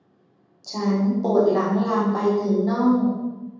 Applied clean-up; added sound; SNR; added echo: none; none; none; reverberation time 1.3 s.